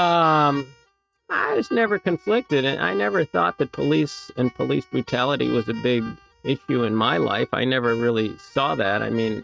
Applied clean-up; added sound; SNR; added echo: neural mask model RNNoise.